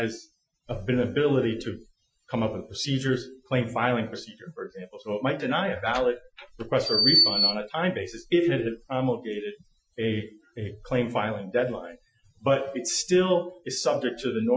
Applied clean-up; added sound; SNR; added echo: classical method Wiener filter.